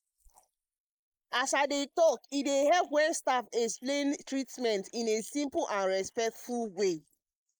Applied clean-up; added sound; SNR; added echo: neural mask model Resemble Enhance denoiser.